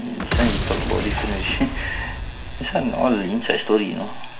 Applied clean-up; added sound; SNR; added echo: none; Boom; 3 dB; reverberation time 0.3 s.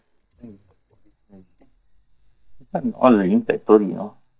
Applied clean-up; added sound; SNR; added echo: neural mask model DeepFilterNet 3.